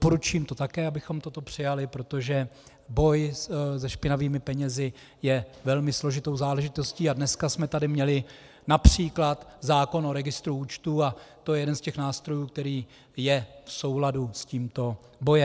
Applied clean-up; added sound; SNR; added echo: none; none; none; none.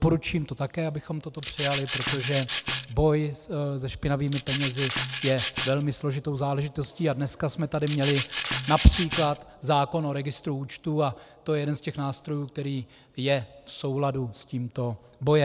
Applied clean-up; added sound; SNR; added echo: none; Rattle (instrument); 4 dB; none.